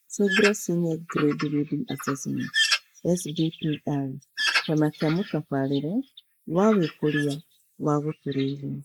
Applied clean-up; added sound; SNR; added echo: neural mask model Resemble Enhance denoiser.